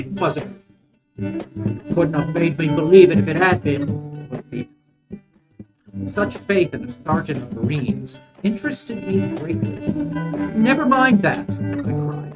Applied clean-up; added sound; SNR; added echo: neural mask model RNNoise.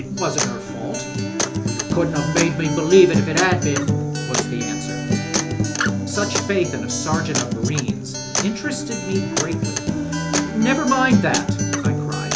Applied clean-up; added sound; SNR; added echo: none; Acoustic guitar; 0 dB; none.